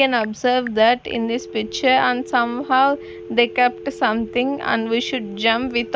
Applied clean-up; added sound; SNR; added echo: none; Telephone; 16 dB; none.